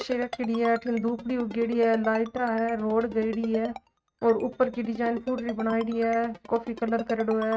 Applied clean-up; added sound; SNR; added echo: neural mask model RNNoise.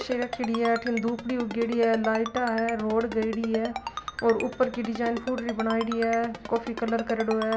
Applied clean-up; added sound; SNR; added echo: none; Ringtone; 11 dB; none.